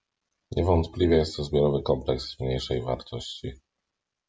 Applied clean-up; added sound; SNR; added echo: none; none; none; none.